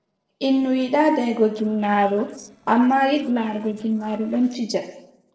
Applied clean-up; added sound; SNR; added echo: neural separator model SepFormer DNS4.